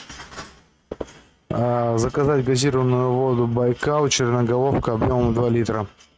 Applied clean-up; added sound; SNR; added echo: neural mask model RNNoise.